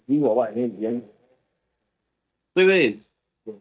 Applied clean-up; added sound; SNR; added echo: neural mask model DeepFilterNet 3.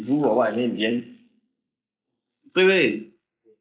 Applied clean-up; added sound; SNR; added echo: neural mask model Resemble Enhance denoiser.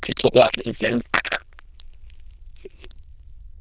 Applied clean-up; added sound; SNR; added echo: neural diffusion model UNIVERSE++.